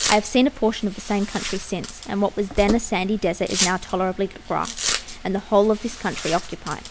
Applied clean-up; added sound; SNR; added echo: none; Domestic sounds, home sounds; 8 dB; none.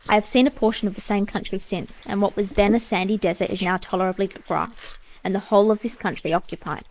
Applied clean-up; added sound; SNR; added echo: neural mask model Resemble Enhance denoiser.